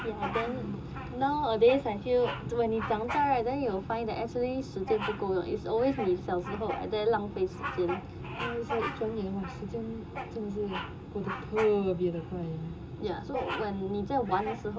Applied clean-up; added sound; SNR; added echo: none; Bird vocalization, bird call, bird song; 11 dB; reverberation time 0.2 s.